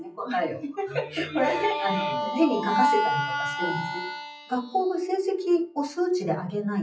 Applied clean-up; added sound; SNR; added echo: classical method WPE with log-MMSE.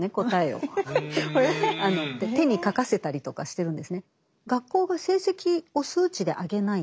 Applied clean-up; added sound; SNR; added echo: none; none; none; none.